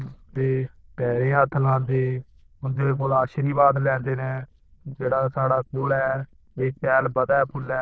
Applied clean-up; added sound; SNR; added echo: neural diffusion model UNIVERSE++.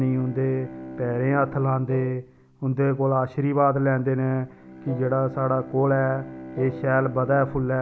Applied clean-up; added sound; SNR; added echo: none; Bowed string instrument + Wind instrument, woodwind instrument; 15 dB; none.